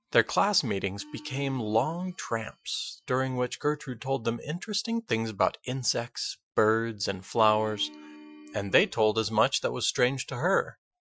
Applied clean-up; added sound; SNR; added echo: classical method Wiener filter.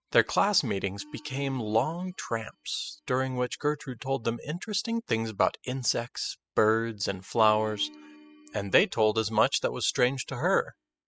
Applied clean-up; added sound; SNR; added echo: classical method spectral subtraction.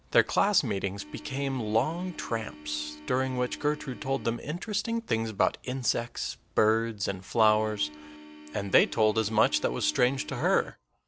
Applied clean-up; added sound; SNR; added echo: none; Organ; 17 dB; none.